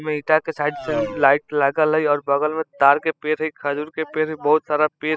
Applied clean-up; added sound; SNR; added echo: classical method spectral subtraction.